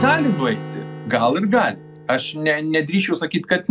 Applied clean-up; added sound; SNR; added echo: none; Acoustic guitar; 12 dB; none.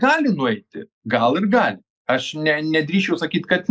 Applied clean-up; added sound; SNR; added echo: neural mask model Resemble Enhance denoiser.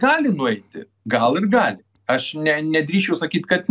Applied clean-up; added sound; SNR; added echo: none; none; none; none.